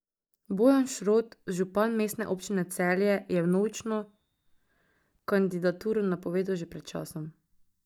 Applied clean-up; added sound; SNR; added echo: neural mask model DeepFilterNet 3.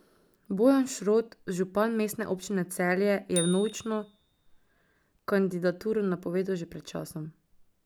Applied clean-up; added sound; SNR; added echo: none; Bicycle bell; 12 dB; none.